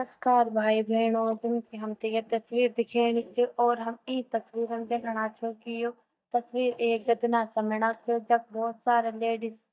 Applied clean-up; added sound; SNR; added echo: neural mask model DeepFilterNet 3.